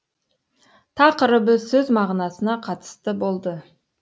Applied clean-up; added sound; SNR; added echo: none; none; none; none.